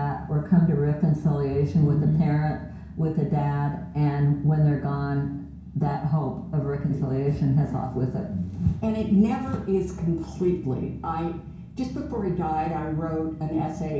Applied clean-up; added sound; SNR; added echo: none; Tabla; 19 dB; reverberation time 0.6 s.